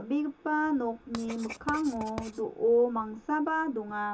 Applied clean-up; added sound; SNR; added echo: none; Writing; 15 dB; reverberation time 0.2 s.